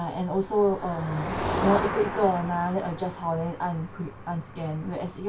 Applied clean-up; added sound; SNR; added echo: none; Motor vehicle (road); 7 dB; reverberation time 0.1 s.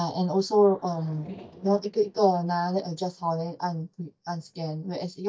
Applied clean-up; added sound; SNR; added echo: neural mask model DeepFilterNet 3.